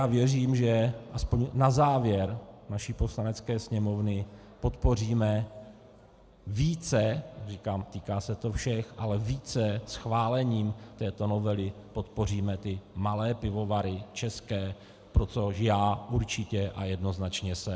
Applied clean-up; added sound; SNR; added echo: none; none; none; none.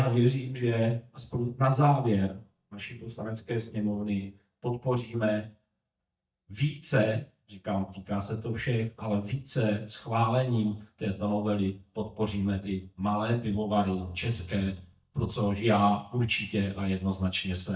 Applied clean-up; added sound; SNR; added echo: neural mask model DeepFilterNet 3.